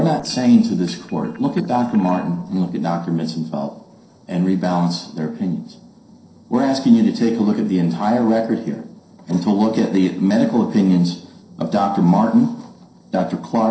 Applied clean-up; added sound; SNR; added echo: neural separator model SepFormer DNS4.